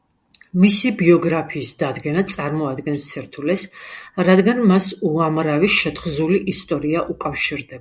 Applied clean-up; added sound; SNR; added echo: none; none; none; none.